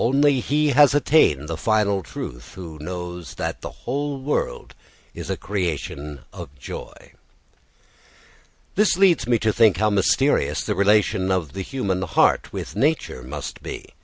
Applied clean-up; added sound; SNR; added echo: none; none; none; none.